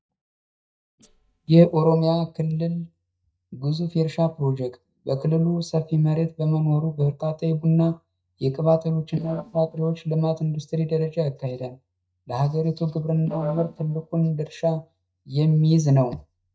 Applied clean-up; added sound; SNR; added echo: neural mask model DeepFilterNet 3.